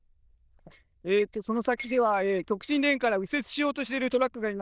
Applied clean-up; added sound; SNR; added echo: neural diffusion model UNIVERSE++.